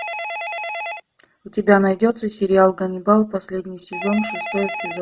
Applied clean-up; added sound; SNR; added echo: none; Telephone; 11 dB; none.